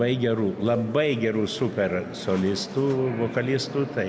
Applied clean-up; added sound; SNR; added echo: none; Cowbell + Squeak; 19 dB; none.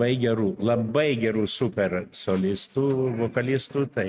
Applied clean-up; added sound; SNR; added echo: neural mask model RNNoise.